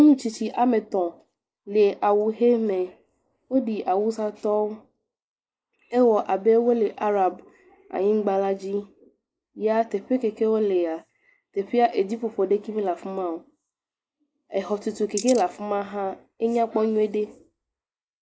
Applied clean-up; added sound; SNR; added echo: neural mask model Resemble Enhance denoiser.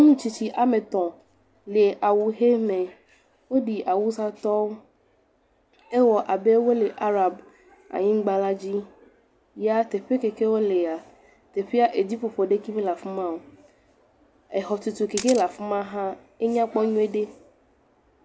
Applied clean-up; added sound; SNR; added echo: none; Camera; 14 dB; none.